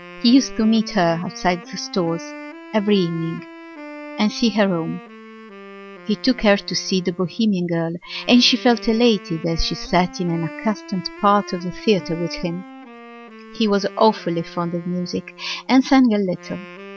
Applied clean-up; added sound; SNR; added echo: none; Wind instrument, woodwind instrument; 17 dB; none.